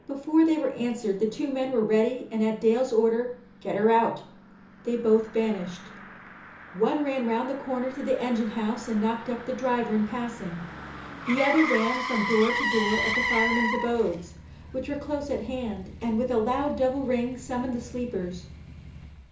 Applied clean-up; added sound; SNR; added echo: none; Motor vehicle (road); 9 dB; reverberation time 0.7 s.